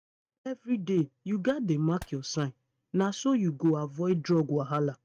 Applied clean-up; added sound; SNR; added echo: neural mask model RNNoise.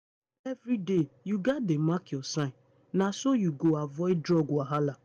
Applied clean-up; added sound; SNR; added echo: none; none; none; none.